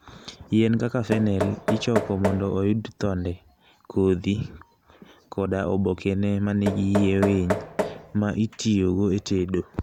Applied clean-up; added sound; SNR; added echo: none; Knock; 8 dB; none.